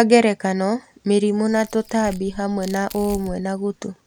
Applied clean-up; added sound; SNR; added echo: none; Tearing; 19 dB; none.